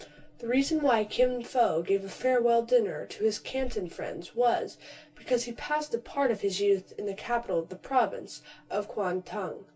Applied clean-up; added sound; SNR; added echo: none; none; none; reverberation time 0.1 s.